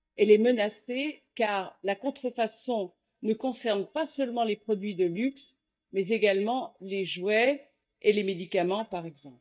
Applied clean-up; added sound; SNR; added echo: neural mask model DeepFilterNet 3.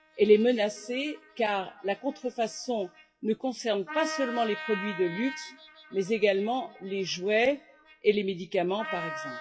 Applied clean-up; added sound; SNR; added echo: classical method WPE with log-MMSE.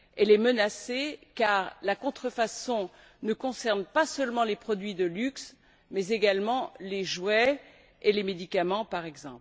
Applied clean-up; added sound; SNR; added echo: none; none; none; none.